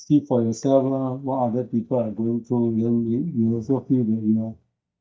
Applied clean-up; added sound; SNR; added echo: neural mask model DeepFilterNet 3.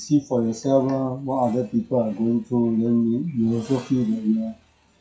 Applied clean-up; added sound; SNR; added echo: classical method WPE with log-MMSE.